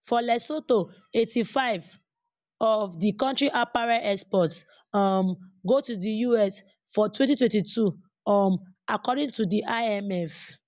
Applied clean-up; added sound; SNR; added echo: none; none; none; none.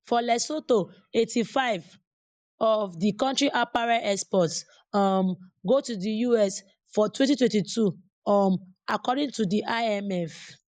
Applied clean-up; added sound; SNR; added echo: neural mask model Resemble Enhance denoiser.